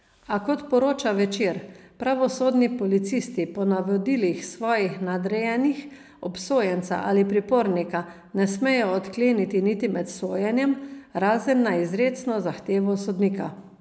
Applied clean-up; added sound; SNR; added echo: none; none; none; none.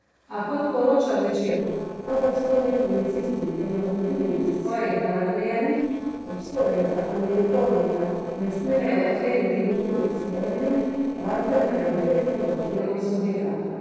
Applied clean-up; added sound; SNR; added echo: neural separator model SepFormer DNS4.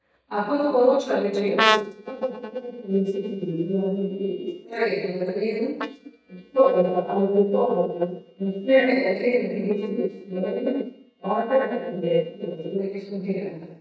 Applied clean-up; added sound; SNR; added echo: neural mask model DeepFilterNet 3.